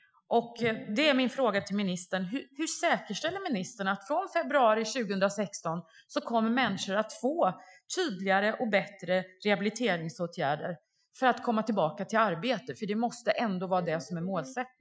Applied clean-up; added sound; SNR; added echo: classical method Wiener filter.